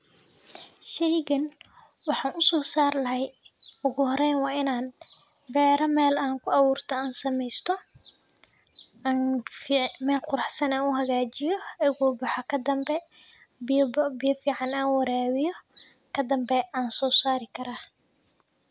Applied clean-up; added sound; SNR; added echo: none; none; none; none.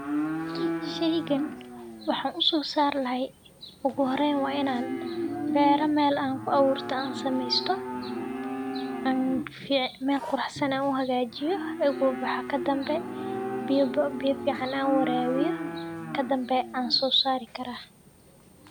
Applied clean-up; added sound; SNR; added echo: none; Livestock, farm animals, working animals; 6 dB; none.